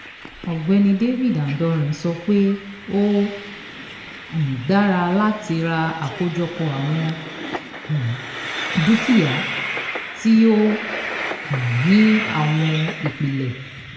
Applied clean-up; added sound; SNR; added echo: none; Train; 10 dB; reverberation time 0.9 s.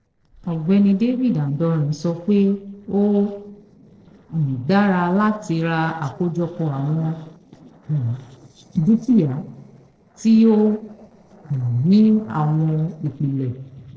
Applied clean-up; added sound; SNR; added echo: neural separator model SepFormer DNS4.